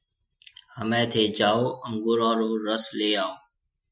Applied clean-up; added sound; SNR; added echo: classical method Wiener filter.